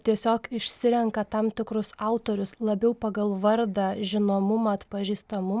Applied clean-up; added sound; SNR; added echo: none; none; none; none.